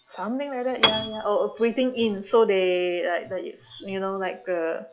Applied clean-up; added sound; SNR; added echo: classical method log-MMSE.